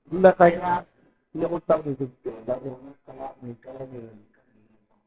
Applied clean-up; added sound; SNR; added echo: neural separator model SepFormer WHAMR!.